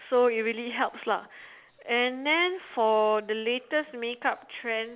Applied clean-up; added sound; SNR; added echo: none; none; none; none.